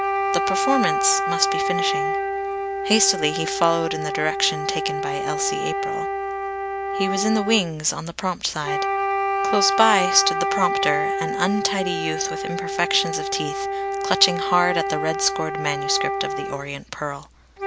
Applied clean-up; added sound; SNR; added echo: none; Wind instrument, woodwind instrument; 0 dB; none.